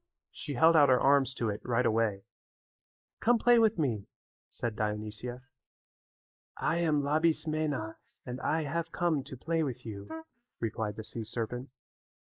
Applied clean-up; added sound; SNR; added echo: neural mask model Resemble Enhance denoiser.